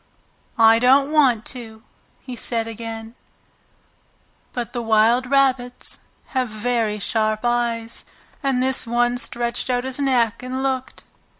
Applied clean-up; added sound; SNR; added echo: none; none; none; none.